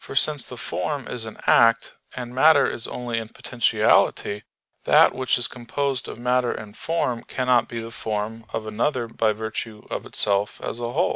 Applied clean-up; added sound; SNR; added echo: none; Dishes, pots, and pans; 15 dB; none.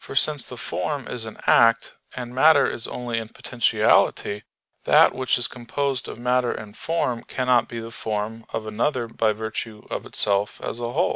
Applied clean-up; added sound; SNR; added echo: none; none; none; none.